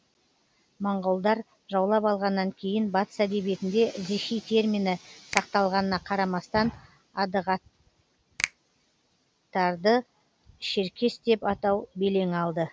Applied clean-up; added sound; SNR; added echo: none; Finger snapping; 12 dB; none.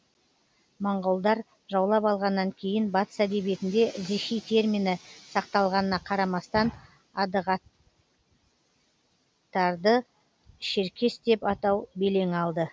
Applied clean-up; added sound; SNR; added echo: none; none; none; none.